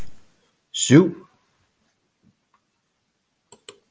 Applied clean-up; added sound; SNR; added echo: none; none; none; none.